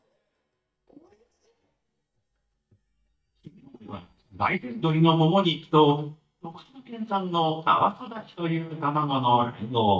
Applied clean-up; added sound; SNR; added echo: neural mask model DeepFilterNet 3.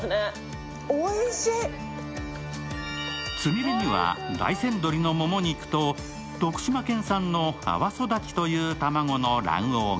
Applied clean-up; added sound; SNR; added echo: none; none; none; none.